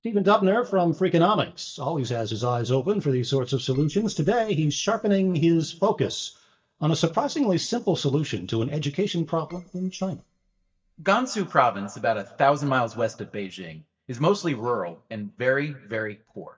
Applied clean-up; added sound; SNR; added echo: neural mask model DeepFilterNet 3.